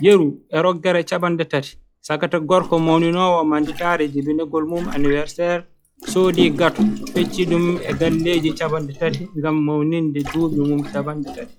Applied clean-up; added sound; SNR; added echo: classical method log-MMSE.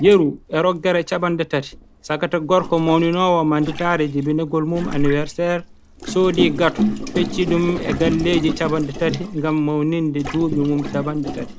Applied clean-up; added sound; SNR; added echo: none; Gurgling; 8 dB; none.